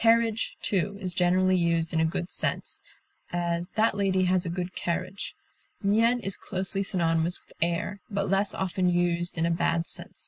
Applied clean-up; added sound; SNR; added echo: none; none; none; none.